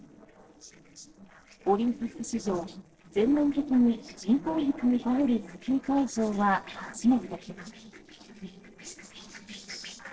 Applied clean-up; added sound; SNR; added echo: neural separator model SepFormer DNS4.